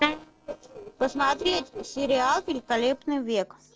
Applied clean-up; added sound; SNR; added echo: neural separator model SepFormer DNS4.